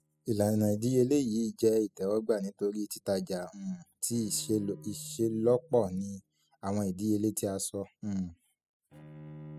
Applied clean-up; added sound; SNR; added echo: classical method spectral subtraction.